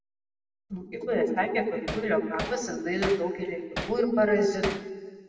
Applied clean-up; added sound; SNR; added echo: none; Hammer; 9 dB; reverberation time 1.7 s.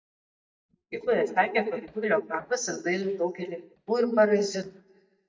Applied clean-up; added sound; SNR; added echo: neural mask model DeepFilterNet 3.